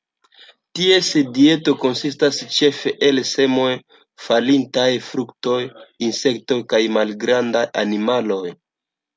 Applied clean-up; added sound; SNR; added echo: none; none; none; none.